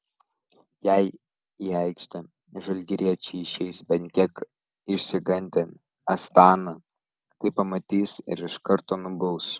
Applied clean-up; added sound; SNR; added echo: none; none; none; none.